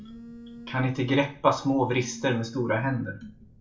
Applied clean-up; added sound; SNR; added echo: none; Telephone; 17 dB; reverberation time 0.3 s.